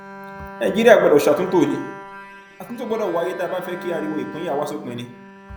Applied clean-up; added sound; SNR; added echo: none; Bowed string instrument; 16 dB; none.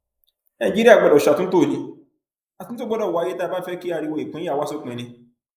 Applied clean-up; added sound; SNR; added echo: neural mask model Resemble Enhance denoiser.